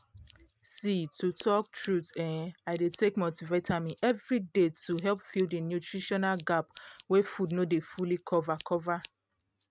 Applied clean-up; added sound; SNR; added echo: neural mask model RNNoise.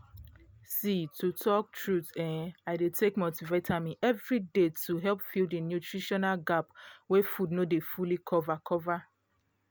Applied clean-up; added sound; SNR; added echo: none; none; none; none.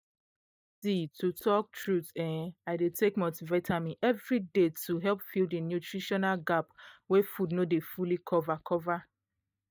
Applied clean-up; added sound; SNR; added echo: neural mask model DeepFilterNet 3.